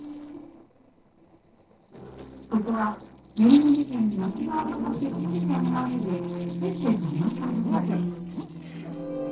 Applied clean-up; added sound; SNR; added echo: neural separator model SepFormer DNS4.